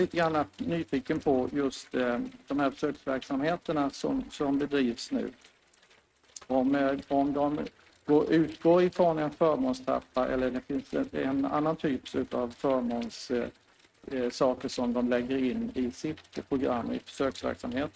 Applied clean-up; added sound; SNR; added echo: neural mask model RNNoise.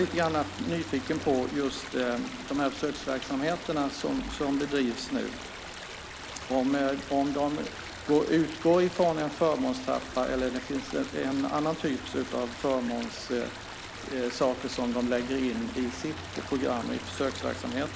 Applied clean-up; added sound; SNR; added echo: none; Stream; 11 dB; none.